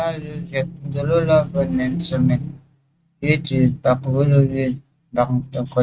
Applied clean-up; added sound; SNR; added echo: neural mask model RNNoise.